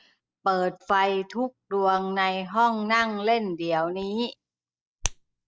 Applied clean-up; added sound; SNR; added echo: neural mask model DeepFilterNet 3.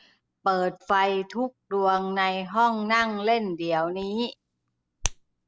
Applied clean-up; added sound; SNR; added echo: none; Hands; 16 dB; none.